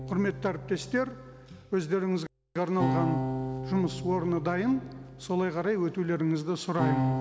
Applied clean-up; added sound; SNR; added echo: none; Acoustic guitar; 5 dB; none.